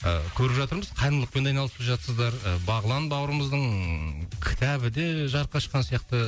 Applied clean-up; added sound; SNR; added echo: none; none; none; none.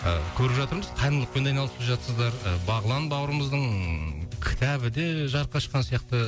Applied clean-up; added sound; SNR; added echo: none; Guitar; 17 dB; none.